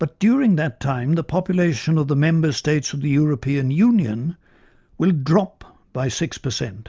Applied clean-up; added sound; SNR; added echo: none; none; none; none.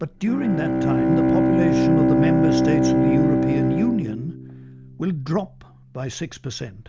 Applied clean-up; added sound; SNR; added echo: none; Bowed string instrument; -5 dB; none.